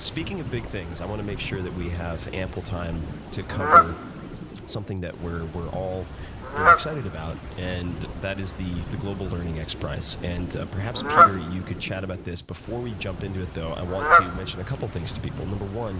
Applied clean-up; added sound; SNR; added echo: none; Fowl; -5 dB; none.